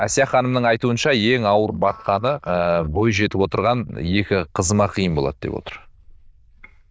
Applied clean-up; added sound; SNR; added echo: neural diffusion model UNIVERSE++.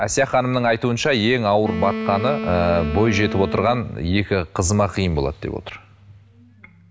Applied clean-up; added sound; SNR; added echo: none; Wind instrument, woodwind instrument; 8 dB; none.